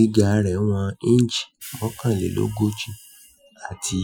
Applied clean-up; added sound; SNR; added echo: classical method Wiener filter.